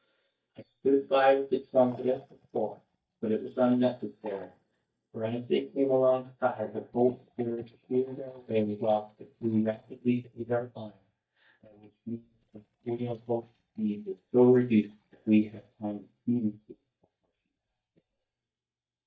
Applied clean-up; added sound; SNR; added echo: neural mask model DeepFilterNet 3.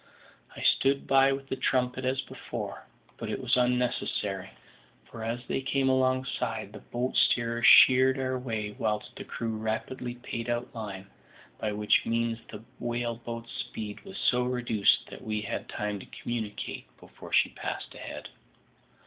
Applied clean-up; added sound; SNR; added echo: none; none; none; none.